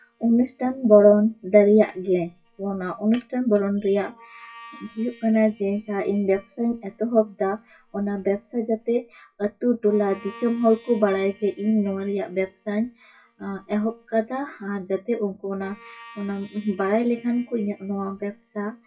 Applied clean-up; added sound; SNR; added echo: classical method WPE with log-MMSE.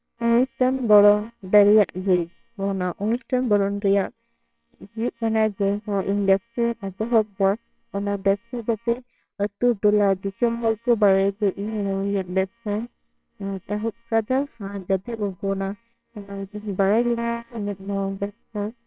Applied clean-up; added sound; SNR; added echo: neural separator model SepFormer WHAMR!.